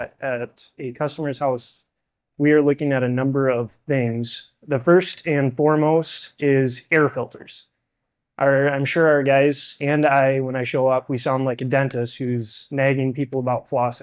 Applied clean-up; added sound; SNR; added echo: neural mask model DeepFilterNet 3.